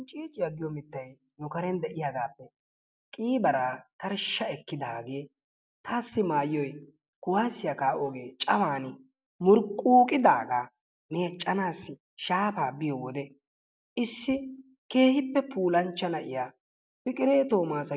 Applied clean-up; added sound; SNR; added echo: none; none; none; none.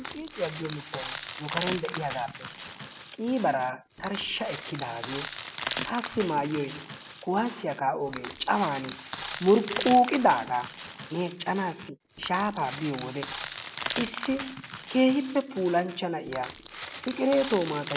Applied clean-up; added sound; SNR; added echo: none; Crushing; 10 dB; none.